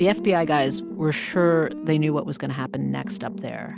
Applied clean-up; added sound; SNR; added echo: none; Guitar; 11 dB; none.